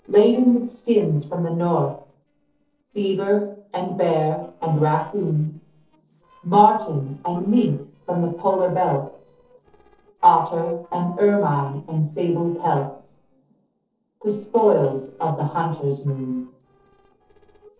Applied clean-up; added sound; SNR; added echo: neural separator model SepFormer DNS4.